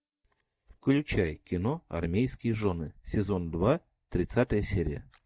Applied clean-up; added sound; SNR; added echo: neural mask model DeepFilterNet 3.